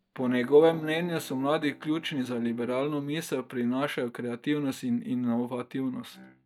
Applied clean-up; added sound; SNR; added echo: neural mask model DeepFilterNet 3.